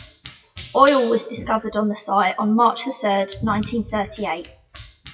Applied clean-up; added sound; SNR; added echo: classical method WPE with log-MMSE.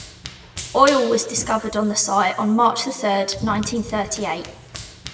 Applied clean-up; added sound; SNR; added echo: none; Run; 15 dB; reverberation time 0.8 s.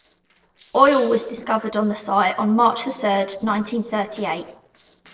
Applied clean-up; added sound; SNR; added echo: neural separator model SepFormer DNS4.